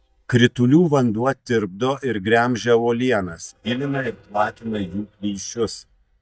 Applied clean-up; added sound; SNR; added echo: neural mask model DeepFilterNet 3.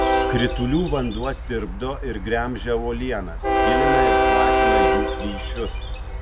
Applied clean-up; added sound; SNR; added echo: none; Train; -5 dB; none.